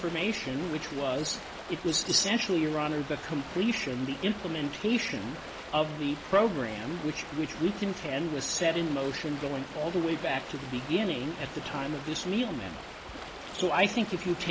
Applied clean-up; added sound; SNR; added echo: none; Stream; 11 dB; none.